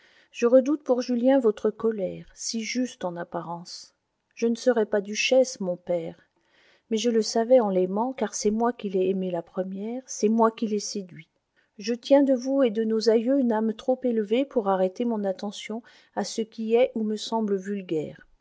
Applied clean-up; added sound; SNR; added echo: none; none; none; none.